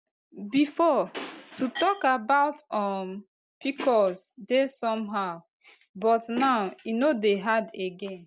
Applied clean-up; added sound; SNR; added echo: none; none; none; none.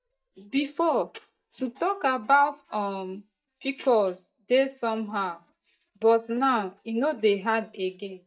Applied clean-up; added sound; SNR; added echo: neural mask model DeepFilterNet 3.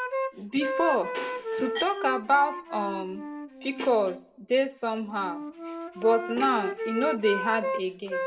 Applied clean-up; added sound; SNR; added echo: none; Wind instrument, woodwind instrument; 6 dB; reverberation time 0.2 s.